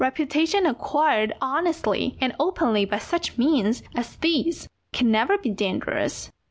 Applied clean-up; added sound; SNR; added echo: none; none; none; none.